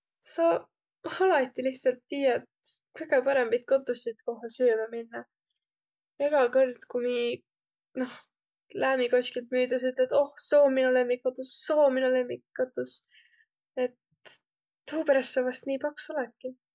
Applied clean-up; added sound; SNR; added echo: none; none; none; none.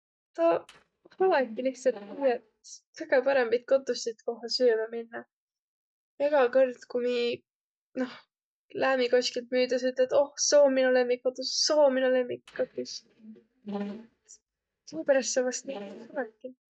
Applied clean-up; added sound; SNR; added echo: neural mask model DeepFilterNet 3.